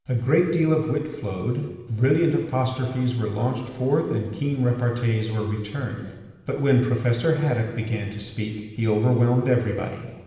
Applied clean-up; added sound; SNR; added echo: none; none; none; reverberation time 1.2 s.